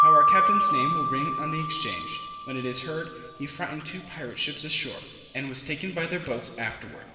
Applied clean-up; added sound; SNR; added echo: none; Marimba, xylophone; -4 dB; reverberation time 2.1 s.